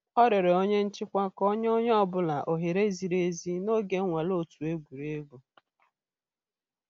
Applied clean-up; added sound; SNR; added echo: none; none; none; none.